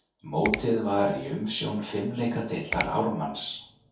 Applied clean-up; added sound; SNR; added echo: none; Finger snapping; 7 dB; reverberation time 0.6 s.